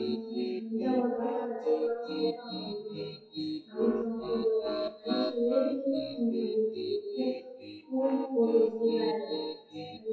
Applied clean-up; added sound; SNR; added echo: classical method WPE with log-MMSE.